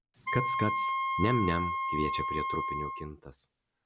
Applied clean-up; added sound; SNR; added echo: none; Wind instrument, woodwind instrument; -1 dB; none.